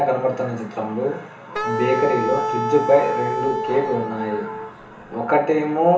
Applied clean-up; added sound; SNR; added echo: none; Wind instrument, woodwind instrument; 4 dB; reverberation time 0.8 s.